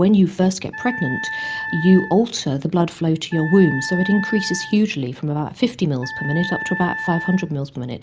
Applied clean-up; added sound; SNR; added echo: none; Wind instrument, woodwind instrument; 10 dB; none.